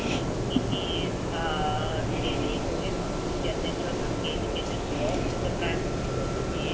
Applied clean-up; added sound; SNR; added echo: none; Hiss / Insect; 16 dB; none.